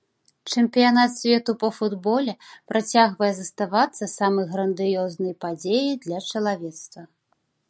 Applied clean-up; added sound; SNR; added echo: none; none; none; none.